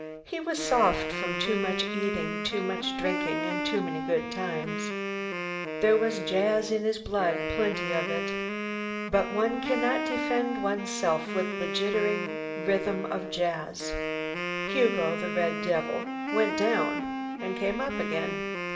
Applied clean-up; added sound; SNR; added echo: none; Wind instrument, woodwind instrument; 3 dB; reverberation time 2.6 s.